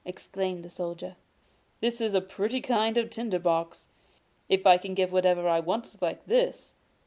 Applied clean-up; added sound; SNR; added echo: none; none; none; none.